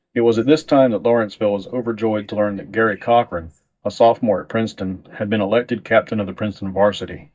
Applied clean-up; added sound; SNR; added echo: neural mask model DeepFilterNet 3.